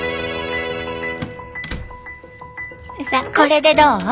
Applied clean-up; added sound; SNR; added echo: none; Keys jangling; 19 dB; none.